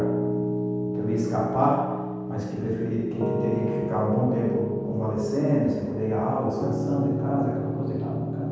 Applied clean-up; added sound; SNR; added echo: none; Piano; 2 dB; reverberation time 1.2 s.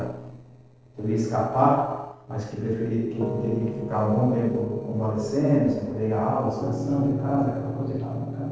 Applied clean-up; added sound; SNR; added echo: neural separator model SepFormer DNS4.